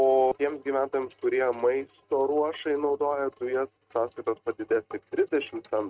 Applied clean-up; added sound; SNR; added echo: neural mask model RNNoise.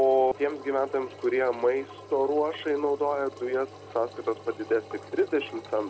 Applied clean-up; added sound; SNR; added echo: none; Engine; 17 dB; none.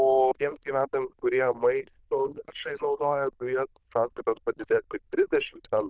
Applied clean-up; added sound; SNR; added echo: neural diffusion model UNIVERSE++.